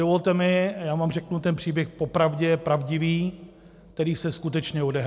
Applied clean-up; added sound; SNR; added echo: none; none; none; none.